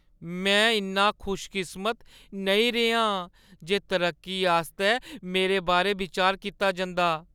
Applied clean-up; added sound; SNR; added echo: none; none; none; none.